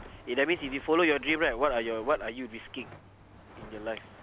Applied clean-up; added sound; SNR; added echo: none; Walk, footsteps; 17 dB; none.